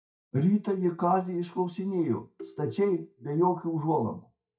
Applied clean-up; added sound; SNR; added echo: neural mask model DeepFilterNet 3.